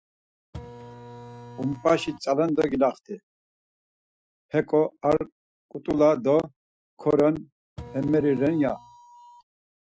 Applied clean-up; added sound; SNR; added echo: classical method Wiener filter.